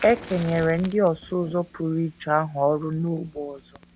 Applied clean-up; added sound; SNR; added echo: none; Fire; 18 dB; none.